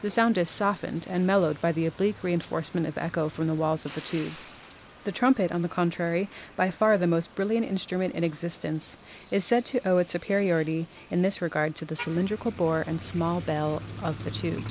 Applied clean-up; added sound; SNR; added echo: none; Motor vehicle (road); 17 dB; none.